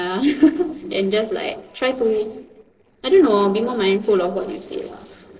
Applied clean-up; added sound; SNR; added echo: neural separator model SepFormer DNS4.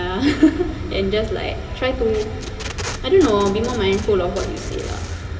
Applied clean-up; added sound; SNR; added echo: none; Packing tape, duct tape; 15 dB; reverberation time 2.4 s.